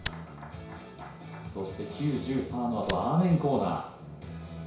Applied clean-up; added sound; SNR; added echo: none; Tick; 10 dB; reverberation time 0.6 s.